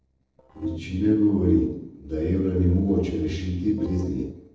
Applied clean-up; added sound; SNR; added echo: neural separator model SepFormer DNS4.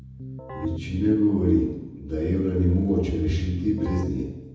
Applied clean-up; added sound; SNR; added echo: none; Keyboard (musical); 15 dB; reverberation time 1.1 s.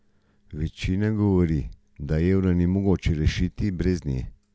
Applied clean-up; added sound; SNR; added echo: none; none; none; none.